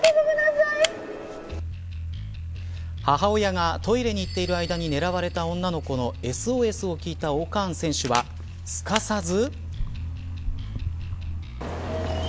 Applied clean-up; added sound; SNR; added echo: none; Camera; 12 dB; none.